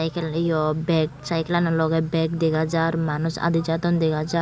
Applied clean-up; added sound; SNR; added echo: none; none; none; none.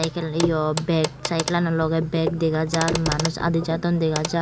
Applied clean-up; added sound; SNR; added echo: none; Clock; 8 dB; none.